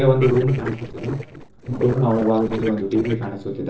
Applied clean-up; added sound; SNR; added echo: neural separator model SepFormer DNS4.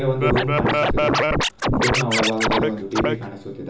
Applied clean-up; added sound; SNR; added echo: none; Scratching (performance technique); -4 dB; reverberation time 0.7 s.